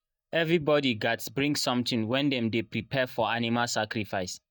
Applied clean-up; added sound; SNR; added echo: neural mask model DeepFilterNet 3.